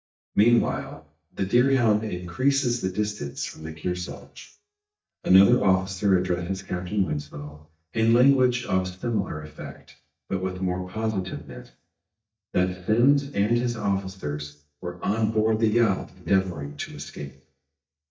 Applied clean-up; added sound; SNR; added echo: neural mask model DeepFilterNet 3.